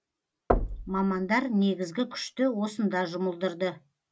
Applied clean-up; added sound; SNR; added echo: none; Knock / Wood; 4 dB; none.